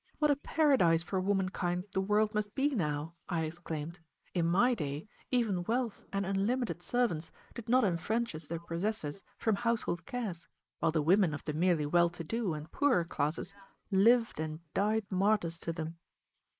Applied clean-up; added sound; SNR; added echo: neural mask model Resemble Enhance denoiser.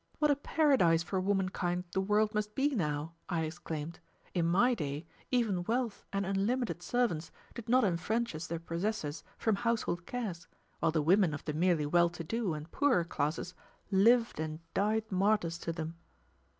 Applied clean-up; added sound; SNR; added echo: none; none; none; none.